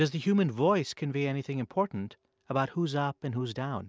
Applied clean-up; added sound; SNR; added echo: none; none; none; none.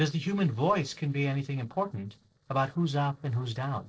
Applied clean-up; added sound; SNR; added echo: neural separator model SepFormer DNS4.